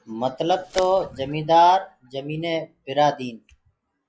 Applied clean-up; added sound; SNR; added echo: classical method log-MMSE.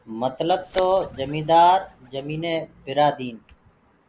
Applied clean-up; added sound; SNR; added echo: none; Bird; 20 dB; none.